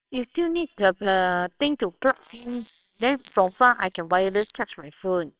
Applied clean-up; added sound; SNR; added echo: neural separator model SepFormer WHAMR!.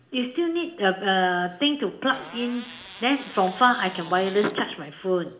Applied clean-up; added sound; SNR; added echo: none; Fart; 18 dB; reverberation time 0.4 s.